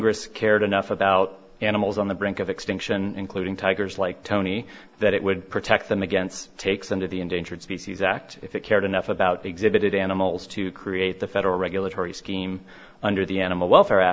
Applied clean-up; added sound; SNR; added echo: none; none; none; none.